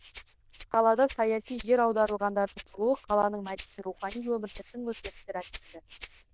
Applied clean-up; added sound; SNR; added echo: neural diffusion model UNIVERSE++.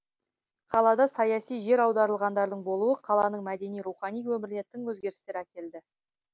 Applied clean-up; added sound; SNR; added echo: none; none; none; none.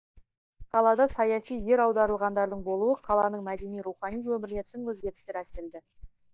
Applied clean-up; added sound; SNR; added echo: neural mask model DeepFilterNet 3.